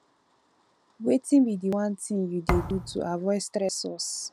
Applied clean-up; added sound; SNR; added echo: none; Thump, thud; 5 dB; none.